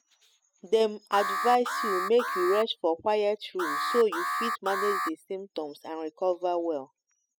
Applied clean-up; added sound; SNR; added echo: classical method spectral subtraction.